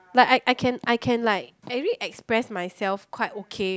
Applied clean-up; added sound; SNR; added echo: none; none; none; none.